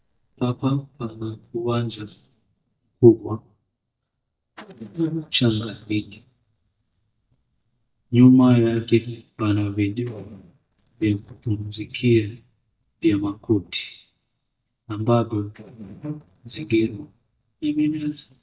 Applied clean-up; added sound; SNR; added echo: neural mask model DeepFilterNet 3.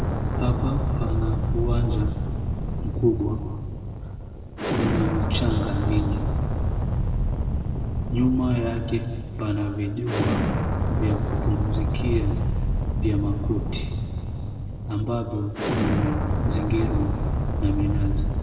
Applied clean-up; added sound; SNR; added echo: none; Explosion; -3 dB; reverberation time 1.9 s.